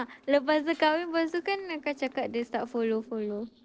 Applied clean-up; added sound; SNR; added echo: neural separator model SepFormer DNS4.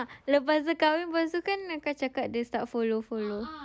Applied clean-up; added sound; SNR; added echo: none; none; none; none.